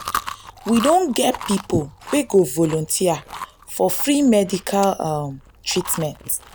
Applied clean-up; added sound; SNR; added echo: none; Chewing, mastication; 14 dB; none.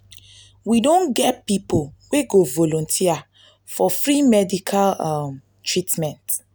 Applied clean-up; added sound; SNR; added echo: none; none; none; none.